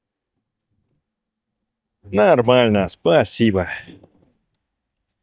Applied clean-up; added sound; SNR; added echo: neural mask model DeepFilterNet 3.